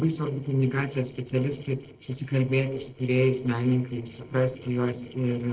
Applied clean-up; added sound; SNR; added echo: neural separator model SepFormer DNS4.